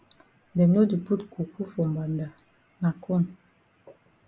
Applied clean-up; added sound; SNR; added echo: none; none; none; none.